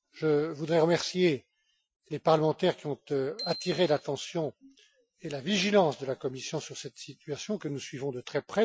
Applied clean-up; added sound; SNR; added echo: classical method Wiener filter.